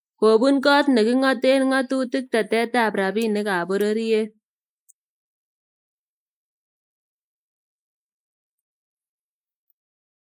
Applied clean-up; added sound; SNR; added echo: neural mask model Resemble Enhance denoiser.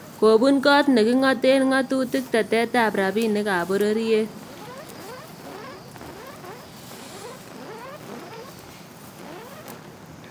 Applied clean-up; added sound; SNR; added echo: none; Fire; 16 dB; none.